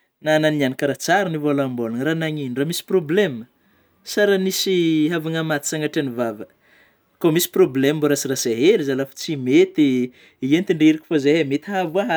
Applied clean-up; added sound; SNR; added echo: none; none; none; none.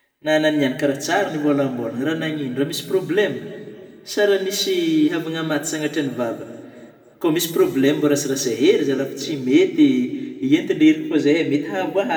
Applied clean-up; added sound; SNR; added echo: none; none; none; reverberation time 1.6 s.